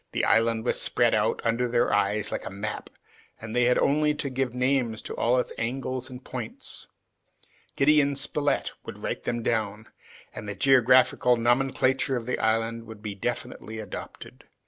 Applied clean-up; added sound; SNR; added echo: none; none; none; none.